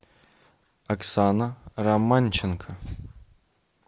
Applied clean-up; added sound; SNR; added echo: none; none; none; none.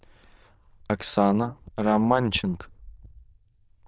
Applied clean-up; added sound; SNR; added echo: neural diffusion model UNIVERSE++.